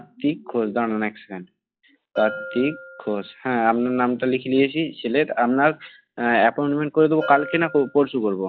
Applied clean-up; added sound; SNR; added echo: classical method log-MMSE.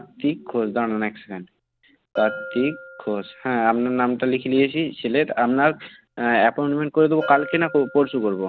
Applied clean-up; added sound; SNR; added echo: none; Bell; 17 dB; none.